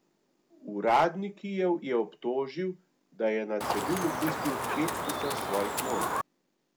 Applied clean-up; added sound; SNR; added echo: none; Chicken, rooster; 0 dB; none.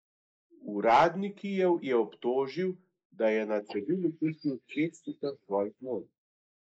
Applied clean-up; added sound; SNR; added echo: neural mask model Resemble Enhance denoiser.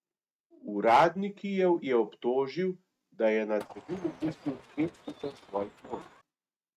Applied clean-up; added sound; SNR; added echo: neural mask model RNNoise.